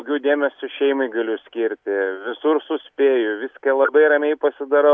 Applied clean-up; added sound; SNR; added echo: none; none; none; none.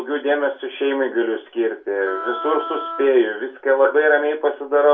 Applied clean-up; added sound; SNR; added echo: none; Wind instrument, woodwind instrument; 11 dB; reverberation time 0.3 s.